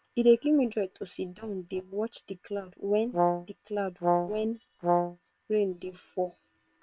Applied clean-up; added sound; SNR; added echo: neural separator model SepFormer WHAM!.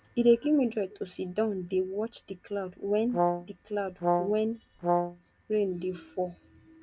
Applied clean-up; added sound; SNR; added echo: none; Brass instrument; 0 dB; none.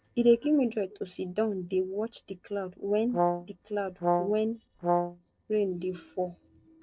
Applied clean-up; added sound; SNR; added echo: neural separator model SepFormer DNS4.